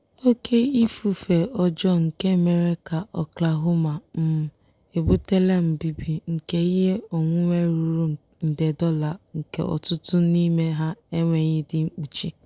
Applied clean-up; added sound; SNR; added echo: none; none; none; none.